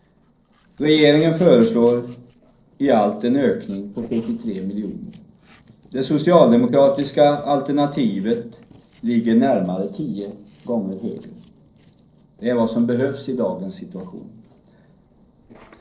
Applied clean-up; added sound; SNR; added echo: neural separator model SepFormer DNS4.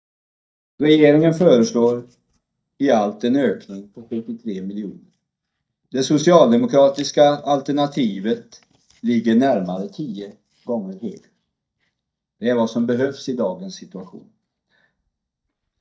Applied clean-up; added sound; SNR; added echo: neural mask model DeepFilterNet 3.